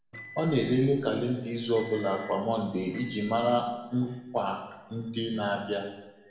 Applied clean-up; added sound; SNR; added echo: none; Microwave oven; 17 dB; reverberation time 0.9 s.